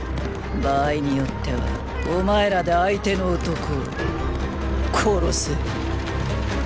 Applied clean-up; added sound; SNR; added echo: none; Musical instrument + Cat; 19 dB; none.